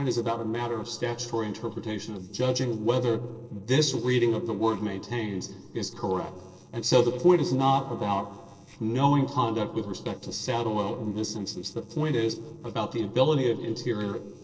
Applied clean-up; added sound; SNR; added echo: neural separator model SepFormer DNS4.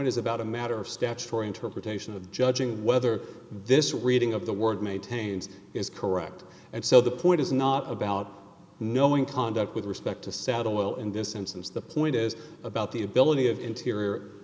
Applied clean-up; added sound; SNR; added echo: none; none; none; none.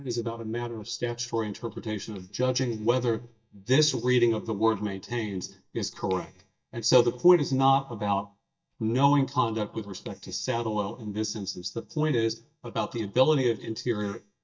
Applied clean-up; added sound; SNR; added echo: neural mask model DeepFilterNet 3.